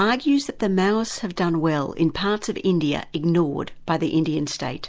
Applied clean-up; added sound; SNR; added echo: none; none; none; none.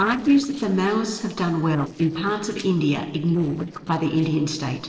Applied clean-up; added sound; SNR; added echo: neural separator model SepFormer DNS4.